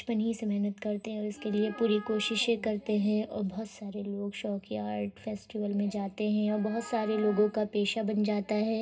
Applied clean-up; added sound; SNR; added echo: none; Wind instrument, woodwind instrument; 19 dB; reverberation time 0.2 s.